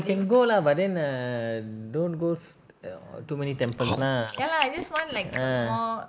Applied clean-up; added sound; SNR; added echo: neural mask model Resemble Enhance denoiser.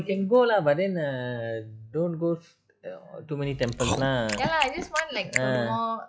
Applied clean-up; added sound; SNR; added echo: classical method log-MMSE.